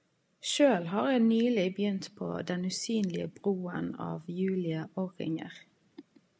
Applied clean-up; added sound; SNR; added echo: none; none; none; none.